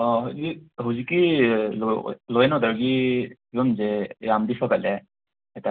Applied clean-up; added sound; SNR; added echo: none; none; none; none.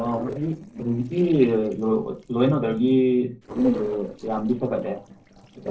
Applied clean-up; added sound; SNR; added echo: neural separator model SepFormer DNS4.